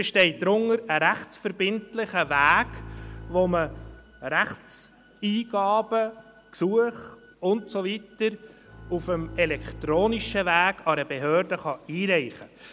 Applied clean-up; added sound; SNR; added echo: none; Bowed string instrument + Organ; 17 dB; none.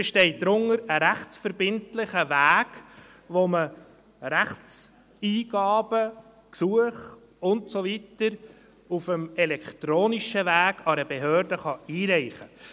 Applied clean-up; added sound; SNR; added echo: none; none; none; none.